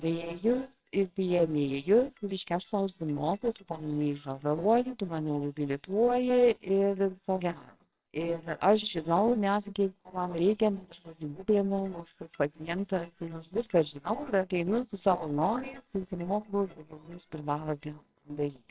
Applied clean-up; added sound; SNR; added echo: neural separator model SepFormer WHAMR!.